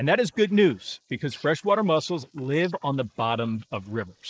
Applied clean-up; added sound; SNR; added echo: neural mask model Resemble Enhance denoiser.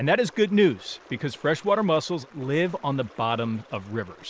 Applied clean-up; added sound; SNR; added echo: none; none; none; none.